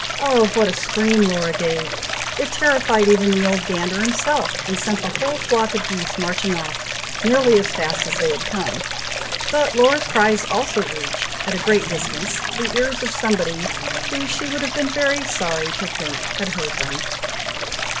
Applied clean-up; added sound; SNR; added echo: none; Stream; 4 dB; none.